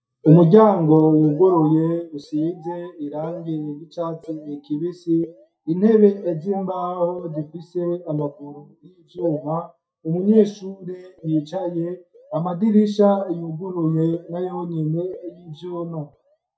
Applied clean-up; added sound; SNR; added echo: neural mask model DeepFilterNet 3.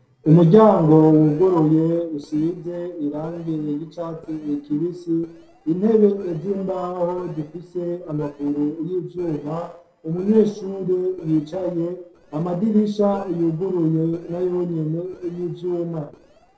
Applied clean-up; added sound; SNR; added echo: neural separator model SepFormer DNS4.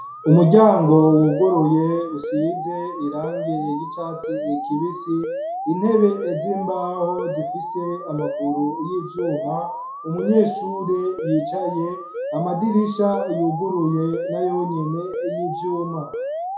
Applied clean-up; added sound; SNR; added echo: none; Alarm; 8 dB; reverberation time 0.5 s.